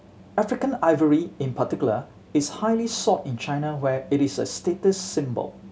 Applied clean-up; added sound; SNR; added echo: none; none; none; none.